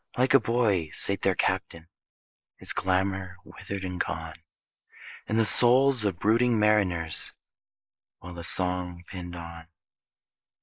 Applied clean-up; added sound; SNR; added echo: neural mask model Resemble Enhance denoiser.